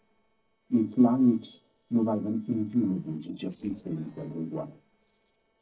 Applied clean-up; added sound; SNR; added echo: neural separator model SepFormer DNS4.